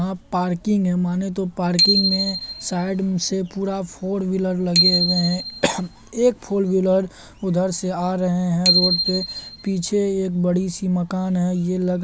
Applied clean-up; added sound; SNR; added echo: none; Bicycle bell; 4 dB; none.